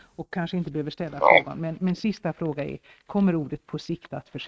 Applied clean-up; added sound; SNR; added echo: neural mask model RNNoise.